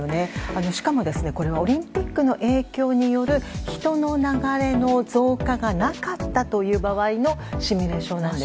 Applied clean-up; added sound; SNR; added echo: none; none; none; none.